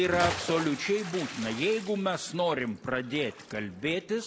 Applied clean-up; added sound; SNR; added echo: none; Bathtub (filling or washing) / Splash, splatter; 10 dB; none.